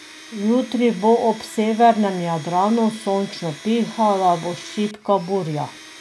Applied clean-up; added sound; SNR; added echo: none; Domestic sounds, home sounds; 19 dB; none.